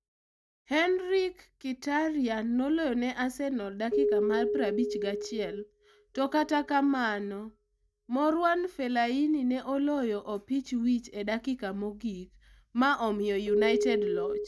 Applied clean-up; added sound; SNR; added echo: neural mask model DeepFilterNet 3.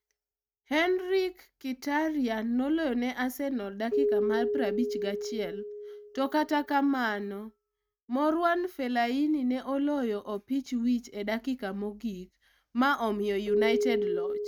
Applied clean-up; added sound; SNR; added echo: neural mask model RNNoise.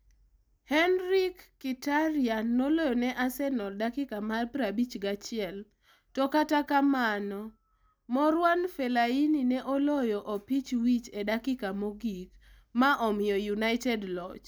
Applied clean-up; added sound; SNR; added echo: none; none; none; none.